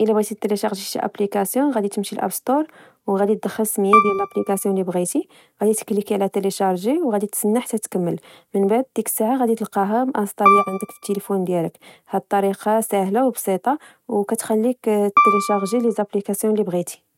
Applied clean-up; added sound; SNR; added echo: neural mask model RNNoise.